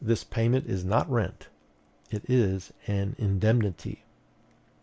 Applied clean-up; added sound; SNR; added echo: none; none; none; none.